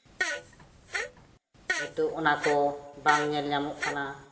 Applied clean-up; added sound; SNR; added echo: none; Fart; 6 dB; reverberation time 0.9 s.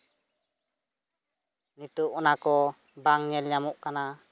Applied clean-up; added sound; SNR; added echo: none; none; none; none.